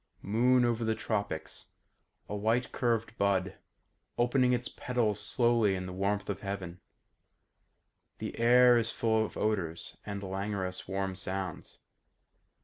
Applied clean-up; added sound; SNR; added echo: none; none; none; none.